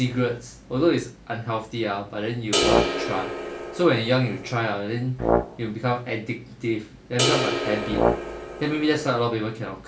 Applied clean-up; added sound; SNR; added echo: none; Crash cymbal + Brass instrument; 0 dB; none.